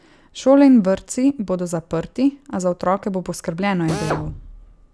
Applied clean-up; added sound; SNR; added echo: none; Drill; 8 dB; none.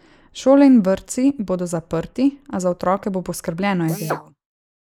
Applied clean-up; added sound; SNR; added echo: neural mask model Resemble Enhance denoiser.